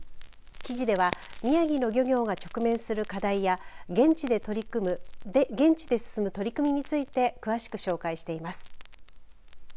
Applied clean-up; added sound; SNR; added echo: none; Crackle; 13 dB; none.